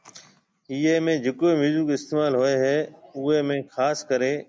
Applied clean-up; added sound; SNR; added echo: none; none; none; none.